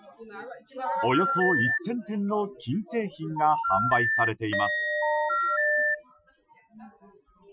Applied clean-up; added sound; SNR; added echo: classical method Wiener filter.